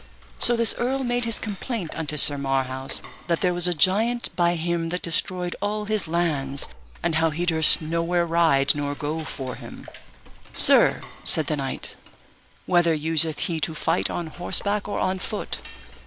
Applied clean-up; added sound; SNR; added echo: none; Cutlery, silverware / Dishes, pots, and pans; 17 dB; none.